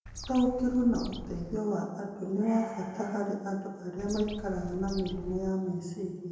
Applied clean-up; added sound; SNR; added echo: none; Bird; 11 dB; reverberation time 0.9 s.